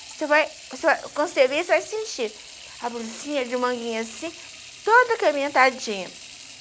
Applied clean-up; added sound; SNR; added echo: none; Sink (filling or washing) / Water tap, faucet; 18 dB; none.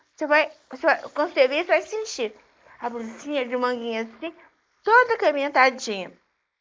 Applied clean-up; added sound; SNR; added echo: neural mask model Resemble Enhance denoiser.